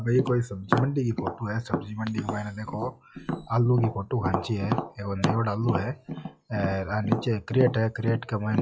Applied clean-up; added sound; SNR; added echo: classical method log-MMSE.